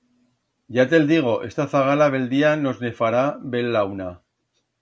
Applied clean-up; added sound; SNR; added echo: none; none; none; none.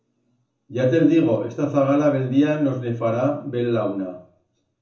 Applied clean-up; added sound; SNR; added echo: none; none; none; reverberation time 0.6 s.